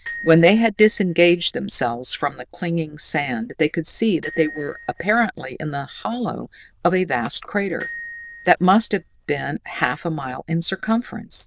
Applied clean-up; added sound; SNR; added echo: neural diffusion model UNIVERSE++.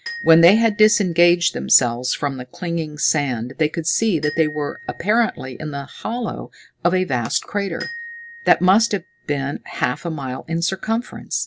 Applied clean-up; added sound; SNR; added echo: none; Glockenspiel; 19 dB; none.